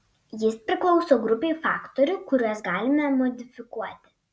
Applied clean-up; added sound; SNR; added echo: none; none; none; none.